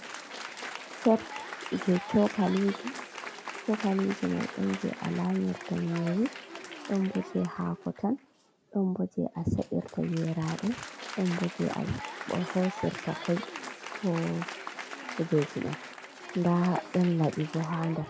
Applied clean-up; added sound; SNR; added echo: none; Applause; 11 dB; none.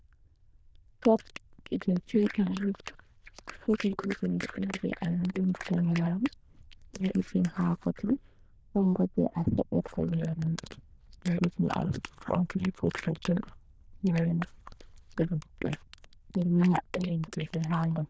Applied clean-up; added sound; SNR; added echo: neural diffusion model UNIVERSE++.